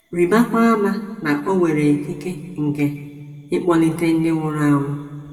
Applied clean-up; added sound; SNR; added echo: none; none; none; reverberation time 1.4 s.